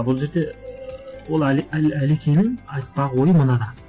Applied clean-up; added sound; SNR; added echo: none; none; none; none.